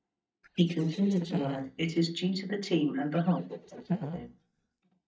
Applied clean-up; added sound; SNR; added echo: neural mask model DeepFilterNet 3.